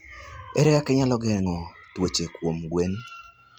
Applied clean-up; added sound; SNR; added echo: none; none; none; none.